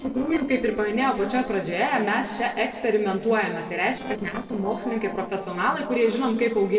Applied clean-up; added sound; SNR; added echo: neural separator model SepFormer DNS4.